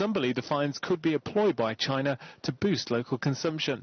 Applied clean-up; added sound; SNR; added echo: none; none; none; none.